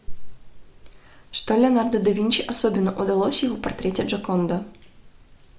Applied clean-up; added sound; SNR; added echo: none; none; none; none.